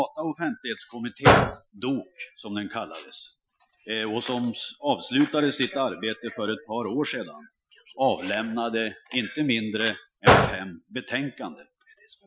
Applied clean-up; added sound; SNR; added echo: classical method Wiener filter.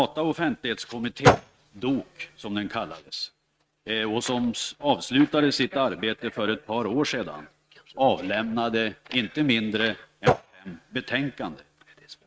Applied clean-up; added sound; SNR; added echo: neural mask model RNNoise.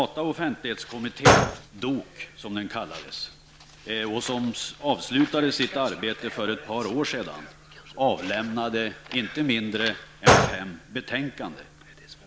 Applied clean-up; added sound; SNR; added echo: none; Gunshot, gunfire; -4 dB; none.